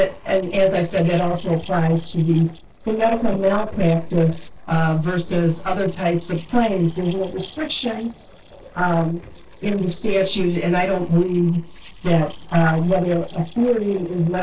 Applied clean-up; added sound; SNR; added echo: neural separator model SepFormer DNS4.